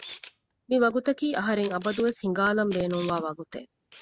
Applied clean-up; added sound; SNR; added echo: none; Camera; 18 dB; none.